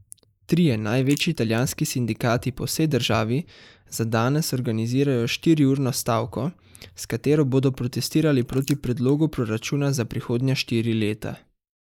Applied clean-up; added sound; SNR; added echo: neural mask model Resemble Enhance denoiser.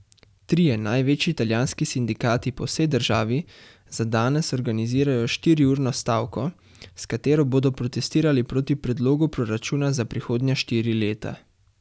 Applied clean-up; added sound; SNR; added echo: none; none; none; none.